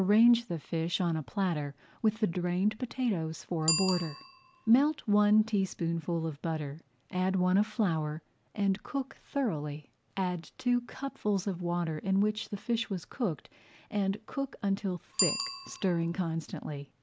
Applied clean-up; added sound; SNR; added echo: none; Bicycle bell; 13 dB; none.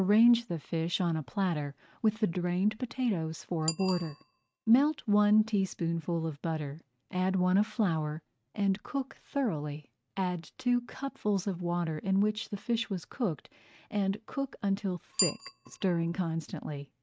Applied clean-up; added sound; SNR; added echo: neural mask model RNNoise.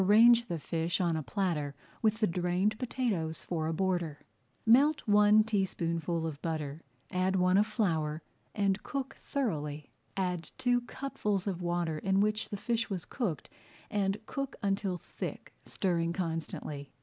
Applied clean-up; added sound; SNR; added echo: none; none; none; none.